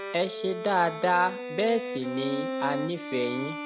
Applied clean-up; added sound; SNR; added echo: none; Bowed string instrument; 7 dB; none.